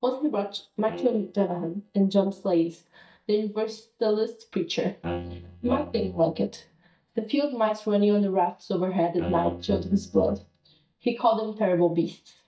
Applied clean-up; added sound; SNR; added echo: neural mask model DeepFilterNet 3.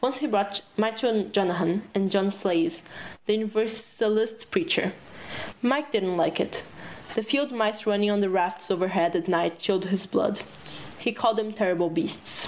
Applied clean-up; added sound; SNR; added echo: none; none; none; none.